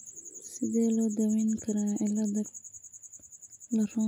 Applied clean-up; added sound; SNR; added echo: none; none; none; none.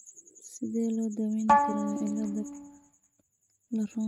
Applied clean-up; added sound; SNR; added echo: neural mask model RNNoise.